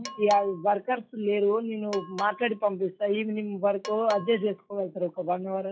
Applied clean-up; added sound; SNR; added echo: classical method log-MMSE.